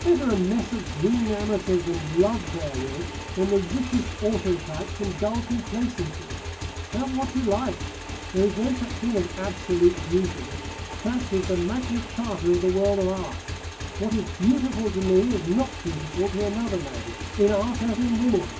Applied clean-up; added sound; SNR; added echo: none; Motorcycle / Engine; 8 dB; reverberation time 0.3 s.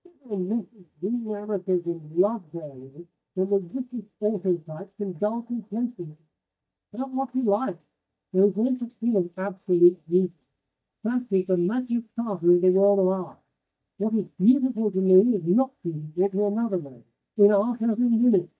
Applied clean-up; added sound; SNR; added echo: neural mask model DeepFilterNet 3.